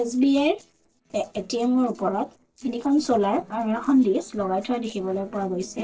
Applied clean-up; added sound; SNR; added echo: neural separator model SepFormer DNS4.